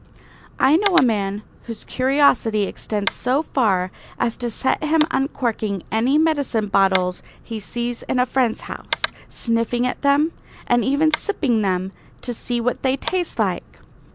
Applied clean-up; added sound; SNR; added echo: none; Tap; 13 dB; none.